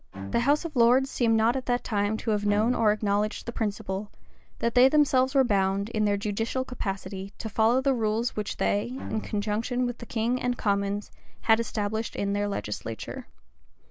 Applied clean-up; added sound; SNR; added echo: none; Bowed string instrument; 16 dB; none.